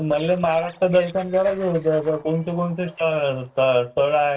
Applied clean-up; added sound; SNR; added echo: neural separator model SepFormer DNS4.